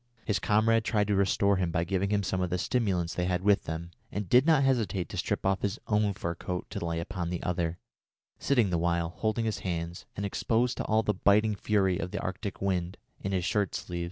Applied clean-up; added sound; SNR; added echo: none; none; none; none.